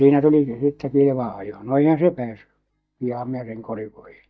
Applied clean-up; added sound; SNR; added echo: neural mask model DeepFilterNet 3.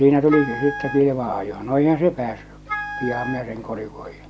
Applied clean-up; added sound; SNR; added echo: none; Wind instrument, woodwind instrument; 10 dB; none.